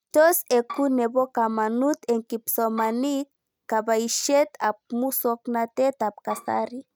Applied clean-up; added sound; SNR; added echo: neural mask model RNNoise.